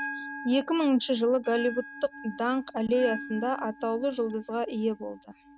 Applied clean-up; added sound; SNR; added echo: neural mask model RNNoise.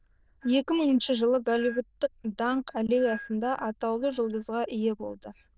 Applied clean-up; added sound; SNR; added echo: neural diffusion model UNIVERSE++.